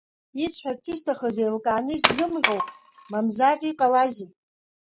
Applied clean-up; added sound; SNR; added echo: none; Wood; 1 dB; none.